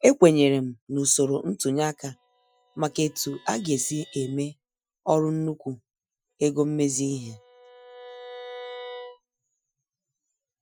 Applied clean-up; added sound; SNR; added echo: classical method Wiener filter.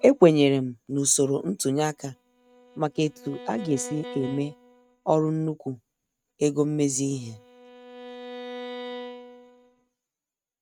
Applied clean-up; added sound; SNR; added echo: neural mask model RNNoise.